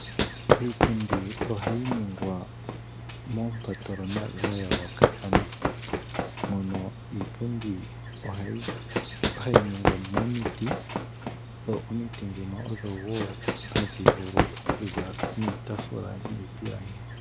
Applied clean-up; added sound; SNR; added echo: none; Run; -4 dB; none.